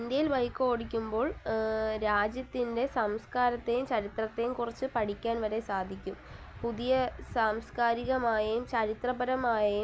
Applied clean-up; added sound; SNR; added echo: none; none; none; none.